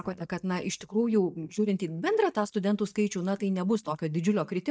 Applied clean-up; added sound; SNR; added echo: neural mask model DeepFilterNet 3.